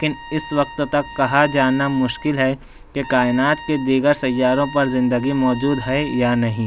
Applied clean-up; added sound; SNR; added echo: none; Trumpet; 17 dB; none.